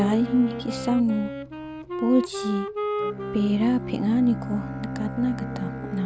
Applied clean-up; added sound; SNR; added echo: none; Bowed string instrument + Wind instrument, woodwind instrument; 6 dB; none.